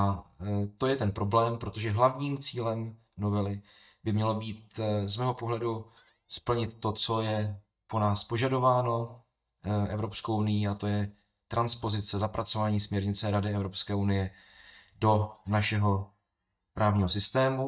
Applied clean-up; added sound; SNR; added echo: neural mask model DeepFilterNet 3.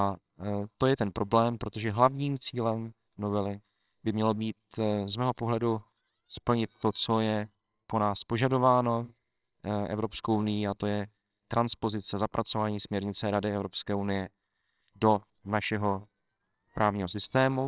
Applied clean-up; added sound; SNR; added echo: neural separator model SepFormer WHAMR!.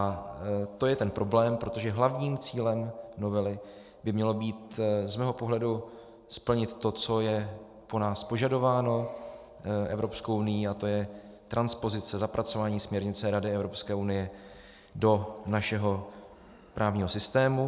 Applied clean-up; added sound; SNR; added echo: none; none; none; none.